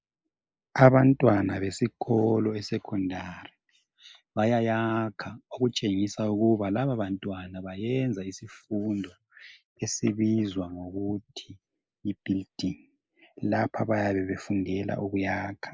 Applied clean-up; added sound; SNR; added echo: neural mask model Resemble Enhance denoiser.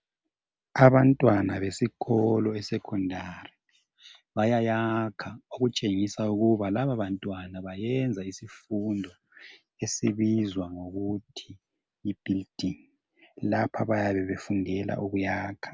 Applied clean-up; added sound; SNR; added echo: none; none; none; none.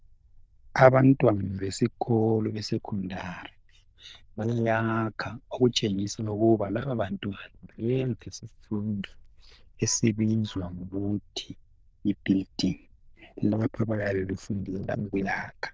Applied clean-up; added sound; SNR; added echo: neural diffusion model UNIVERSE++.